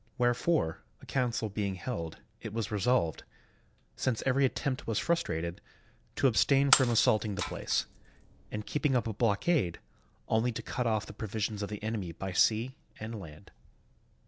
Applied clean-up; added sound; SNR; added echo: none; Shatter; 4 dB; none.